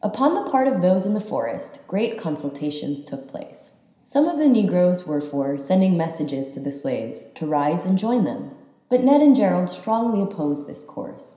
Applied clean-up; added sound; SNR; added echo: none; none; none; reverberation time 0.9 s.